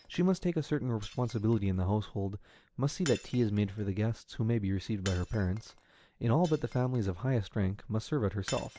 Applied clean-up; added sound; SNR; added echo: none; Shatter; 20 dB; none.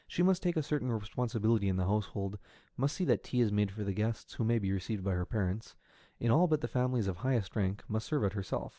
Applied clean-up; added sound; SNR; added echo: none; none; none; none.